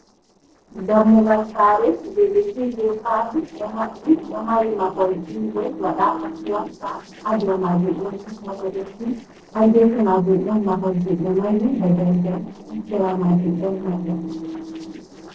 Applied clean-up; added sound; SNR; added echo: neural separator model SepFormer DNS4.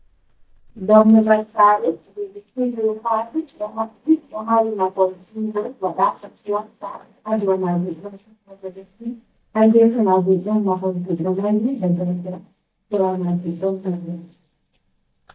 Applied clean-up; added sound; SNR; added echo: neural mask model DeepFilterNet 3.